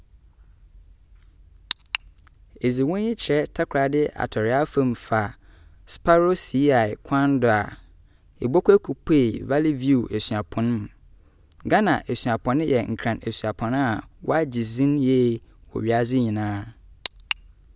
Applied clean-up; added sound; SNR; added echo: none; none; none; none.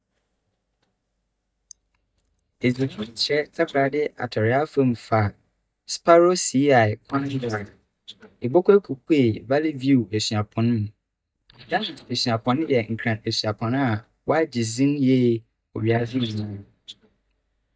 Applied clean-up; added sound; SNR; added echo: neural mask model DeepFilterNet 3.